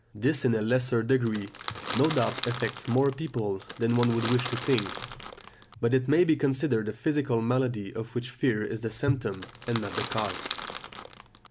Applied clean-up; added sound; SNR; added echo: none; Crackle / Crushing; 10 dB; none.